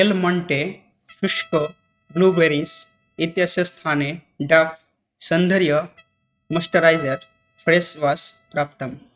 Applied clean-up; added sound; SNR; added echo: neural mask model RNNoise.